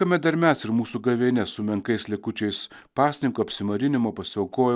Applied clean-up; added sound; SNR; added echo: none; none; none; none.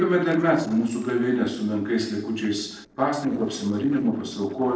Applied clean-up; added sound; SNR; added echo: neural separator model SepFormer DNS4.